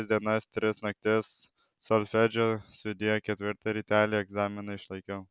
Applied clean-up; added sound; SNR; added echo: none; none; none; none.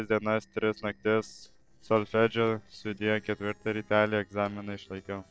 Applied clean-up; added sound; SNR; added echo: neural separator model SepFormer DNS4.